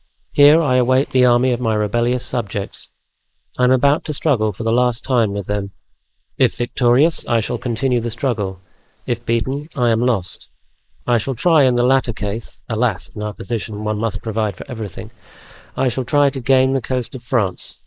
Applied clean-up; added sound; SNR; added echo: neural mask model Resemble Enhance denoiser.